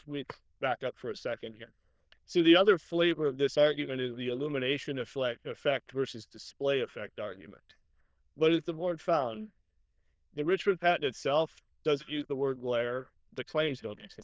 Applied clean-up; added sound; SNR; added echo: neural diffusion model UNIVERSE++.